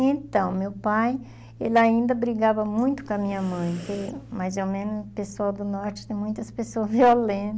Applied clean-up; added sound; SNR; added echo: none; Breathing; 20 dB; none.